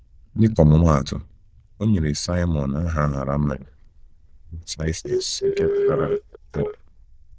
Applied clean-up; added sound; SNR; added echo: neural diffusion model UNIVERSE++.